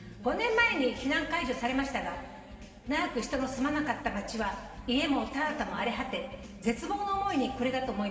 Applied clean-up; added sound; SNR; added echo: none; none; none; reverberation time 2.3 s.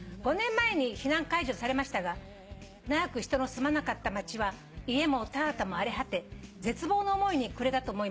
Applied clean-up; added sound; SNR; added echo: none; none; none; none.